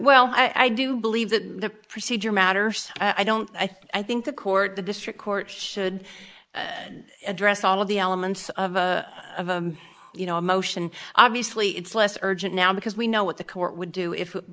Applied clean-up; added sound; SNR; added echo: neural mask model Resemble Enhance denoiser.